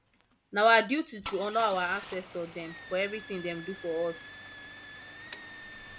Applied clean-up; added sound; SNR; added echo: none; Engine starting / Car; 12 dB; none.